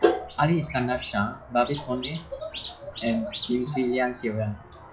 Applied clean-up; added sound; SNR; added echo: classical method log-MMSE.